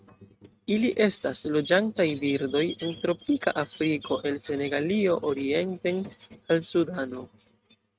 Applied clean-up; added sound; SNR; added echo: neural mask model RNNoise.